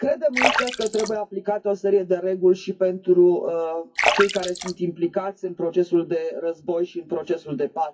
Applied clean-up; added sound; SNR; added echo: classical method WPE with log-MMSE.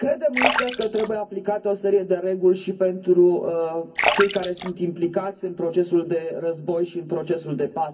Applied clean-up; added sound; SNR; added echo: none; Splash, splatter; 5 dB; reverberation time 0.3 s.